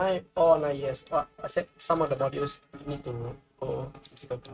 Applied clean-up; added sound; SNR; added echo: neural mask model RNNoise.